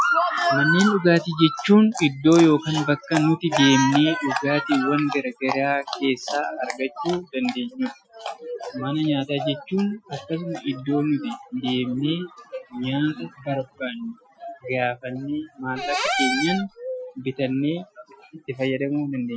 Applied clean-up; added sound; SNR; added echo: classical method Wiener filter.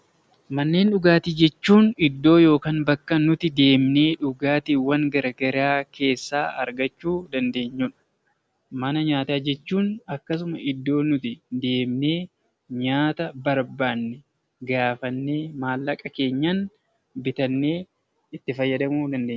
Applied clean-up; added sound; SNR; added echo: none; none; none; none.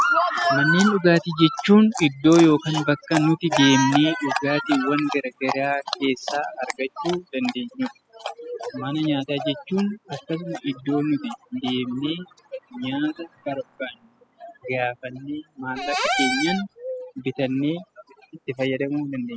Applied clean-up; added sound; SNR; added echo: classical method spectral subtraction.